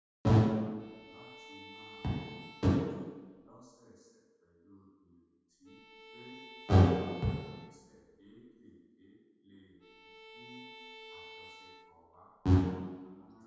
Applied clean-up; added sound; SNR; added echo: none; Bowed string instrument; 19 dB; reverberation time 1.2 s.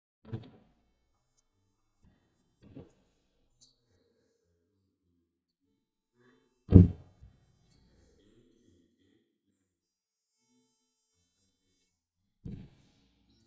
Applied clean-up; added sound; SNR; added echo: neural mask model DeepFilterNet 3.